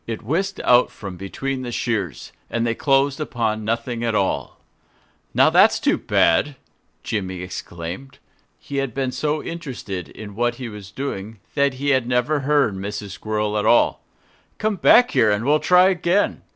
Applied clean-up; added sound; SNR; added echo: none; none; none; none.